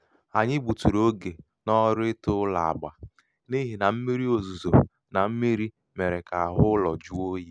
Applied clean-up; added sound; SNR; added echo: none; none; none; none.